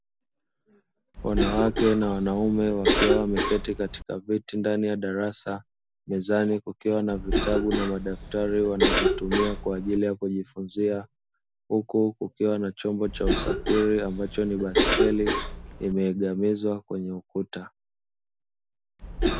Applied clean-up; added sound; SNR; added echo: none; Cough; 3 dB; none.